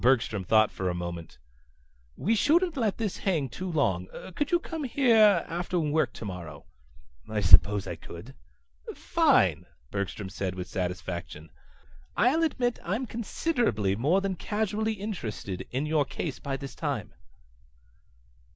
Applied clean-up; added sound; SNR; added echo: none; none; none; none.